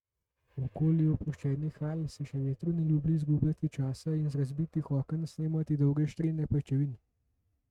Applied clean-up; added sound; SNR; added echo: neural mask model RNNoise.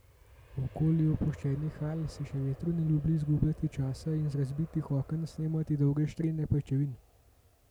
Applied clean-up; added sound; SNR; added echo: none; Aircraft; 20 dB; none.